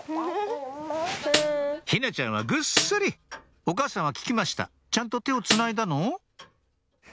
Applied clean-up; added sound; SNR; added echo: none; Snare drum; 3 dB; none.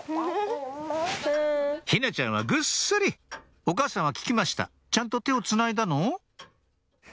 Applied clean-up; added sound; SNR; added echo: none; none; none; none.